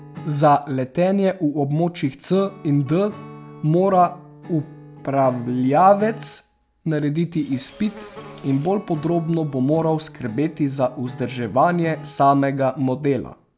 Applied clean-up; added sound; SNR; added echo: none; Acoustic guitar / Strum + Insect; 20 dB; none.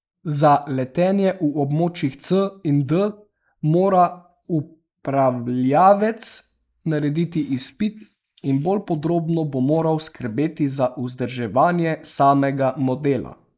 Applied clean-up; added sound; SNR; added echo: neural mask model Resemble Enhance denoiser.